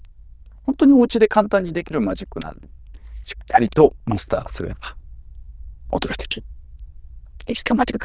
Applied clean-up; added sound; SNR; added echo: neural diffusion model UNIVERSE++.